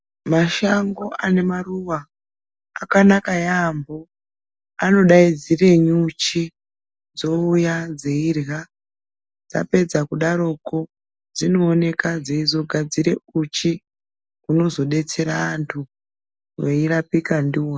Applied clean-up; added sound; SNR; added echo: none; none; none; none.